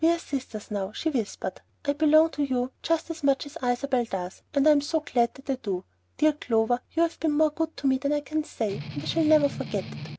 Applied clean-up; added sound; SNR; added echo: none; Strum; 10 dB; none.